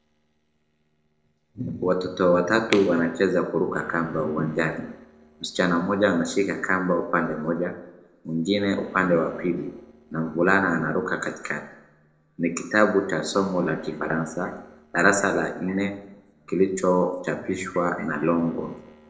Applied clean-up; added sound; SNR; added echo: neural separator model SepFormer DNS4.